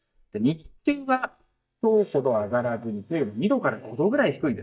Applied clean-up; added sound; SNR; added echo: neural mask model DeepFilterNet 3.